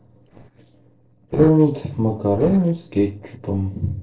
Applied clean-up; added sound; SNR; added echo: neural separator model SepFormer DNS4.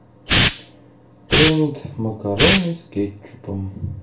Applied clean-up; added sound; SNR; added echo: none; Hiss; -1 dB; reverberation time 0.3 s.